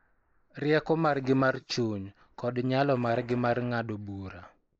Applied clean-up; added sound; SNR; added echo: neural mask model Resemble Enhance denoiser.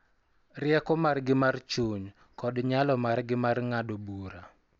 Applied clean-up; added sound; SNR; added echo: none; none; none; none.